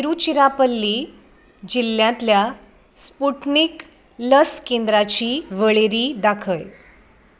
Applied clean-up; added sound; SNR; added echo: none; none; none; none.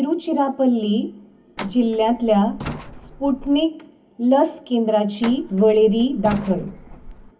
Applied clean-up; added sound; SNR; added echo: none; Truck; 15 dB; reverberation time 0.3 s.